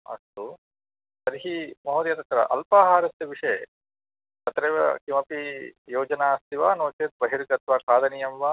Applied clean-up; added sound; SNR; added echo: none; none; none; none.